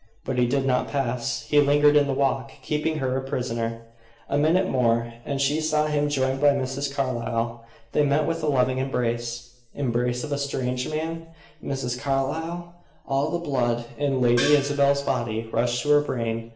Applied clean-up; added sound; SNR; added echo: none; Gong; 8 dB; reverberation time 0.6 s.